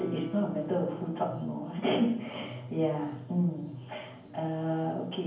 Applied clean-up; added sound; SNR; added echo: none; Guitar; 16 dB; reverberation time 0.9 s.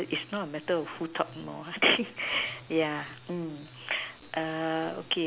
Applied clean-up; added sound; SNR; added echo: none; none; none; none.